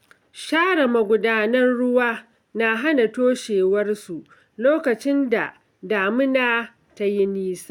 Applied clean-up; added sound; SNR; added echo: none; none; none; none.